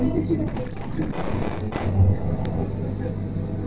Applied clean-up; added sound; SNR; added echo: neural separator model SepFormer DNS4.